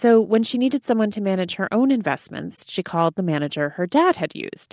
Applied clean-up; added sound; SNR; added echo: none; none; none; none.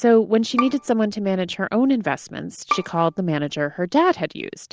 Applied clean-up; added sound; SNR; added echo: none; Bowed string instrument; 12 dB; none.